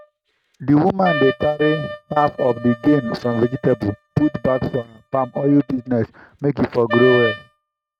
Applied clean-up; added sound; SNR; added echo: neural mask model RNNoise.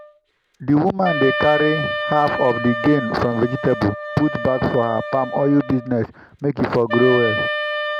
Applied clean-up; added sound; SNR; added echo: none; Wind instrument, woodwind instrument; 6 dB; none.